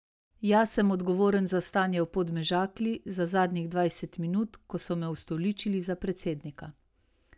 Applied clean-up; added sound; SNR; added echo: none; none; none; none.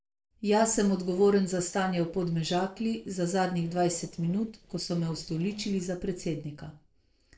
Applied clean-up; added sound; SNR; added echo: neural separator model SepFormer DNS4.